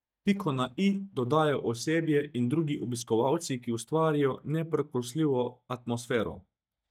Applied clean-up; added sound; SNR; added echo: neural mask model DeepFilterNet 3.